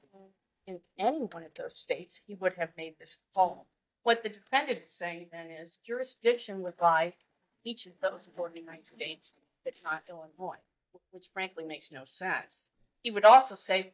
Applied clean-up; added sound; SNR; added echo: neural mask model DeepFilterNet 3.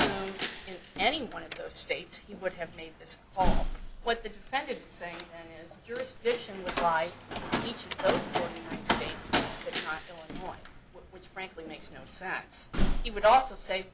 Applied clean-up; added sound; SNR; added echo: none; Slam; 0 dB; none.